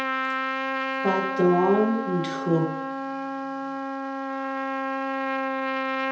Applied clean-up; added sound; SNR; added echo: none; Trumpet; 0 dB; reverberation time 0.9 s.